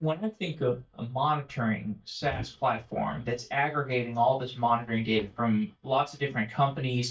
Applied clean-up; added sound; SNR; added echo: neural mask model DeepFilterNet 3.